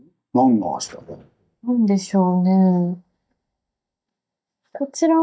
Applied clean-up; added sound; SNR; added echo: neural mask model DeepFilterNet 3.